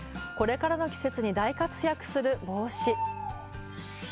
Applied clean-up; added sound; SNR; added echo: none; Bird; 10 dB; none.